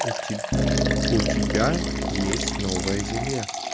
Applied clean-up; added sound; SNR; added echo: none; Piano + Liquid; -4 dB; none.